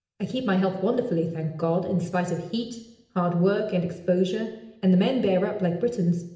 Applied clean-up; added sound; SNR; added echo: none; none; none; reverberation time 0.8 s.